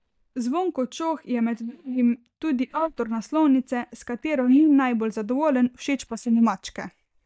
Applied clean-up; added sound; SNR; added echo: neural mask model DeepFilterNet 3.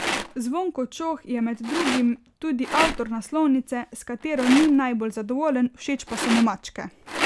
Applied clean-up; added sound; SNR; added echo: none; Rattle; 8 dB; none.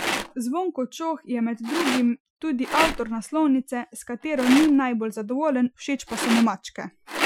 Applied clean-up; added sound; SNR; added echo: classical method Wiener filter.